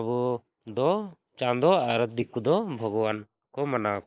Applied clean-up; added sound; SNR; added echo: neural mask model Resemble Enhance denoiser.